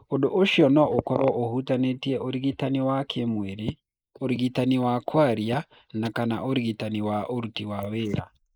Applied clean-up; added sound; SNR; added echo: neural mask model Resemble Enhance denoiser.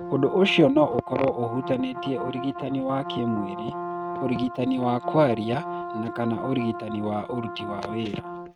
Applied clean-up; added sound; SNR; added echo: neural mask model RNNoise.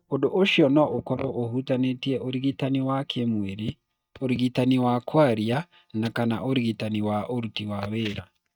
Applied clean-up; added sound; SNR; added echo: neural mask model DeepFilterNet 3.